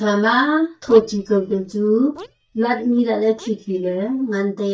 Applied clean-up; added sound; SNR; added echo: neural mask model DeepFilterNet 3.